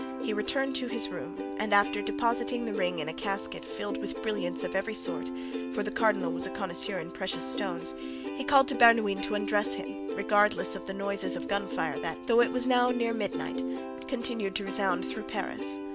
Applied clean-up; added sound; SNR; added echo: none; Plucked string instrument; 5 dB; none.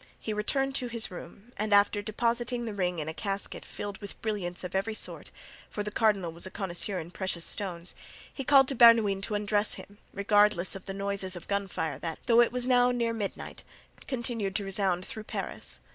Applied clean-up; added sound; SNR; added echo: none; none; none; none.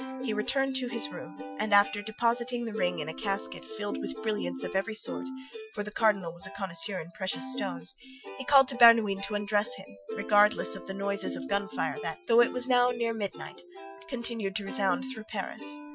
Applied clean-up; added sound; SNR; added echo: classical method Wiener filter.